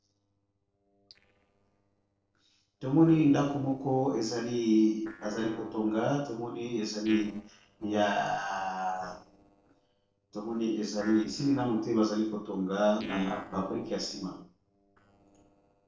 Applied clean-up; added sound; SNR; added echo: neural separator model SepFormer DNS4.